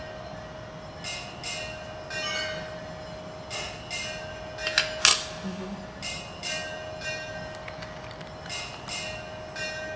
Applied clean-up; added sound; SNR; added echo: none; Bell; 2 dB; none.